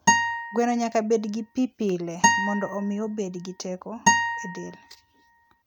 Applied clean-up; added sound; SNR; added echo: none; Acoustic guitar; -2 dB; none.